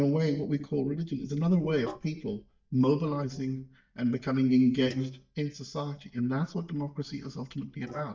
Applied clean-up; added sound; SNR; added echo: neural mask model DeepFilterNet 3.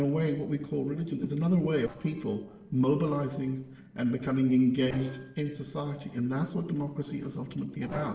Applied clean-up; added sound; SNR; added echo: neural separator model SepFormer DNS4.